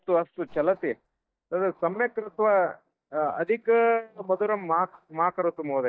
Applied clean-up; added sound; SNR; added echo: neural mask model DeepFilterNet 3.